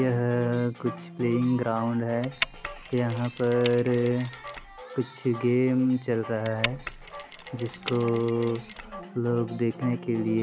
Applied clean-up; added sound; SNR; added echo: none; Mechanisms; 10 dB; none.